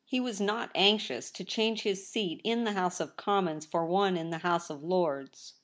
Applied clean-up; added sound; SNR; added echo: none; none; none; none.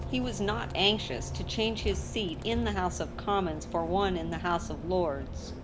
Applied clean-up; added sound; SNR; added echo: none; Bus; 6 dB; none.